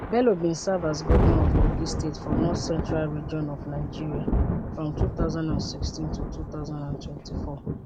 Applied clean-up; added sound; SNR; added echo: none; Thunder; -3 dB; none.